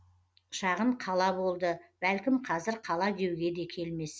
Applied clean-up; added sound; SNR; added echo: none; none; none; none.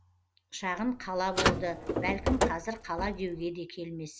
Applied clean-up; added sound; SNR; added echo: none; Car; -1 dB; none.